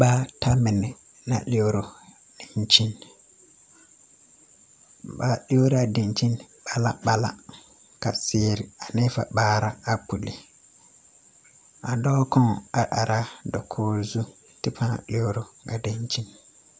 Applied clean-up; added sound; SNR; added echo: none; none; none; none.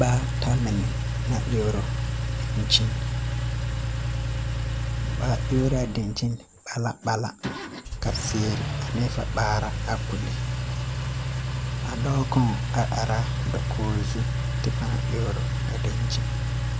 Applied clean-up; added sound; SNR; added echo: none; Engine; -1 dB; none.